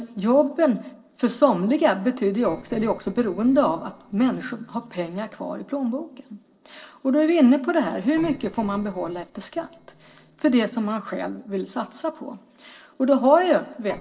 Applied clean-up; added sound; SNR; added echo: neural separator model SepFormer DNS4.